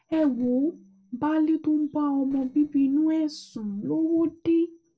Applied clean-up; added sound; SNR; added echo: neural separator model SepFormer DNS4.